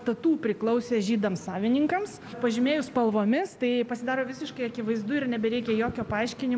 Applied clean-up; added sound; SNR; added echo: none; none; none; none.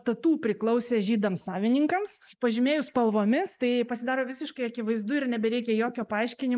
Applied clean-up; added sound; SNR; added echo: neural mask model Resemble Enhance denoiser.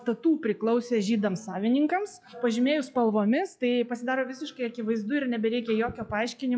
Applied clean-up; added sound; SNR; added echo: classical method log-MMSE.